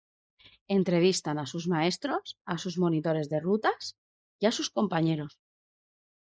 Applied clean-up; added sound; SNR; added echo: neural mask model Resemble Enhance denoiser.